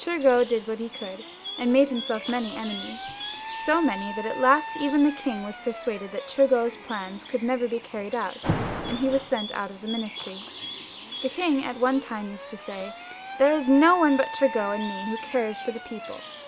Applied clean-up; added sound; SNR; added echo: none; Alarm + Bird; 10 dB; none.